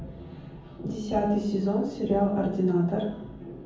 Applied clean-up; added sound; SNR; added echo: none; none; none; reverberation time 0.7 s.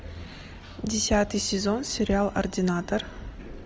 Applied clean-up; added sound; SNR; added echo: none; none; none; none.